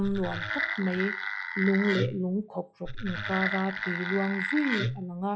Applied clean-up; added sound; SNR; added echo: classical method log-MMSE.